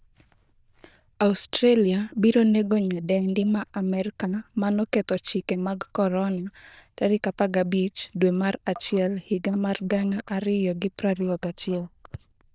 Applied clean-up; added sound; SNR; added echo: neural diffusion model UNIVERSE++.